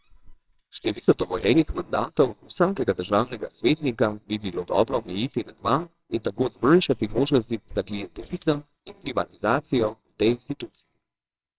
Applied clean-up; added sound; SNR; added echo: neural separator model SepFormer WHAMR!.